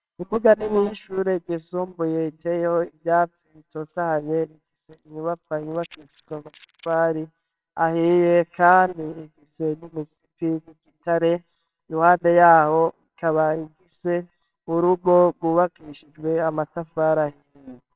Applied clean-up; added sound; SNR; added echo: neural separator model SepFormer WHAMR!.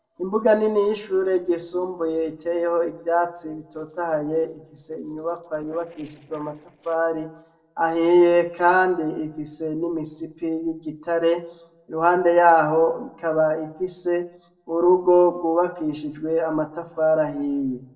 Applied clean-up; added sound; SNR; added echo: neural separator model SepFormer DNS4.